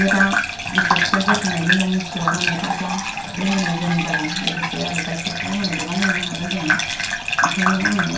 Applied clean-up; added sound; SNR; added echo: none; Bathtub (filling or washing) / Gurgling; -1 dB; reverberation time 0.2 s.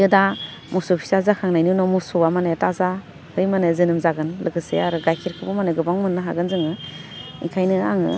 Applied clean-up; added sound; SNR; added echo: none; none; none; none.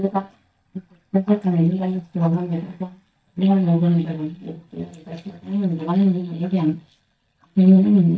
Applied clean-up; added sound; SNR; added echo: neural mask model DeepFilterNet 3.